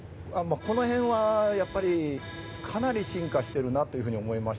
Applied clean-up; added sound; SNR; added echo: none; Accordion; 15 dB; none.